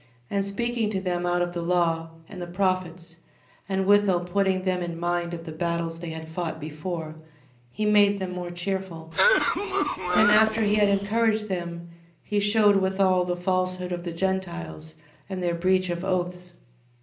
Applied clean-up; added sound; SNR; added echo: none; Cough; -1 dB; reverberation time 0.5 s.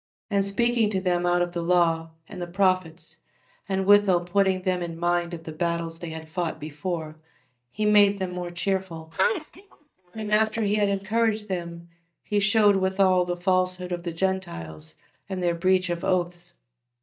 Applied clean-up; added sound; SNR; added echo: neural mask model DeepFilterNet 3.